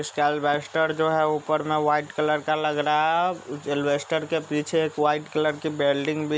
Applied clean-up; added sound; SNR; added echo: none; none; none; none.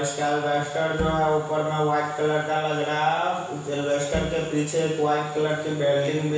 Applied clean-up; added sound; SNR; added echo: none; Bowed string instrument; 11 dB; reverberation time 1.1 s.